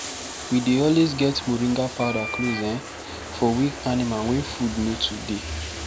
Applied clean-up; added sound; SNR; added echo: none; Wind instrument, woodwind instrument + Bathtub (filling or washing); 8 dB; none.